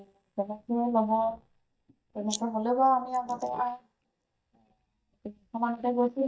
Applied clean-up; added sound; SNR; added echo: neural mask model DeepFilterNet 3.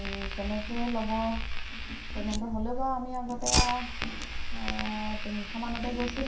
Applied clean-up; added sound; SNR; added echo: none; Fire; -1 dB; reverberation time 0.5 s.